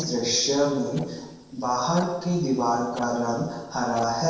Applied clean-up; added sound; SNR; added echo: neural separator model SepFormer DNS4.